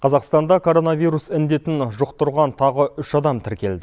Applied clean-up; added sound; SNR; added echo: none; none; none; none.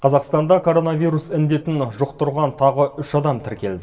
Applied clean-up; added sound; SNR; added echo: none; none; none; reverberation time 1.5 s.